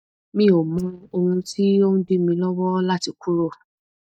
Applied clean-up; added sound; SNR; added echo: neural mask model DeepFilterNet 3.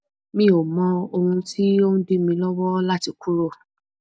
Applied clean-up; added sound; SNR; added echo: none; none; none; none.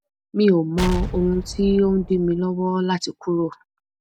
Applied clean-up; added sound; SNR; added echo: none; Explosion; 8 dB; none.